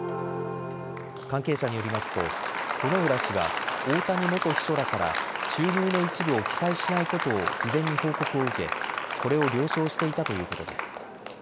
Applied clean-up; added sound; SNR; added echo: none; Applause; 2 dB; none.